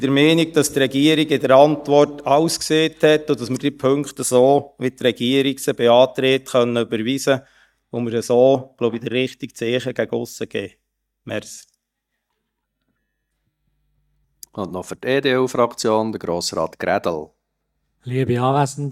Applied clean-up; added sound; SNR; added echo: neural mask model DeepFilterNet 3.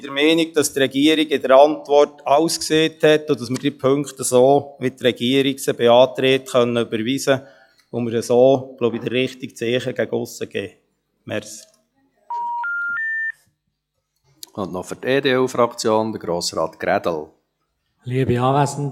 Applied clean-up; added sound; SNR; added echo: classical method log-MMSE.